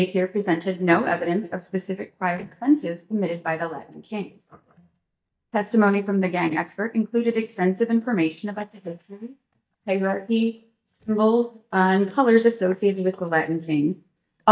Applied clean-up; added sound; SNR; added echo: neural mask model DeepFilterNet 3.